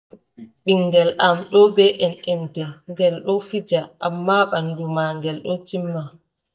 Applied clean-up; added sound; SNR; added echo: neural mask model DeepFilterNet 3.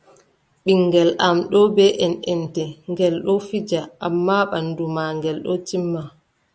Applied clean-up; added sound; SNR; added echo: none; none; none; none.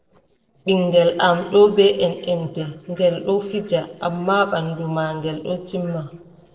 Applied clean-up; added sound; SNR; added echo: neural separator model SepFormer DNS4.